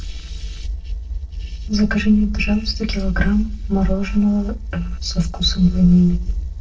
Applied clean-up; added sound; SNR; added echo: neural separator model SepFormer DNS4.